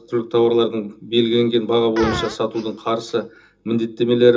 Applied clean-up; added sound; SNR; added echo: none; Fart; 13 dB; reverberation time 0.2 s.